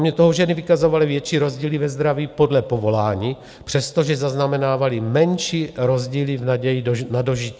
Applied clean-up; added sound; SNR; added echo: none; none; none; none.